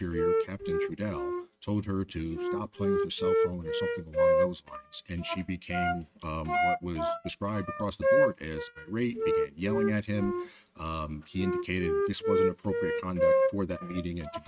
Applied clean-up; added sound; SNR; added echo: neural mask model RNNoise.